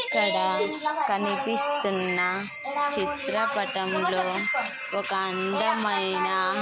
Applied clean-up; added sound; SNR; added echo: none; Piano; 11 dB; none.